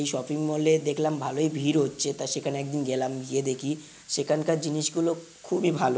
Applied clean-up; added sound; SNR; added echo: none; none; none; none.